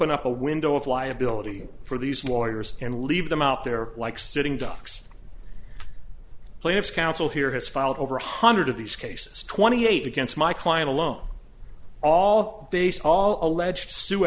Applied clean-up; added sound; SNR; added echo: none; none; none; none.